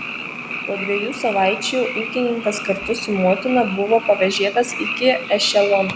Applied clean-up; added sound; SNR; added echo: none; Frog; 8 dB; none.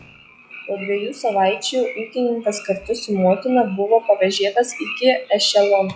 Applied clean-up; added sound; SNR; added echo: classical method log-MMSE.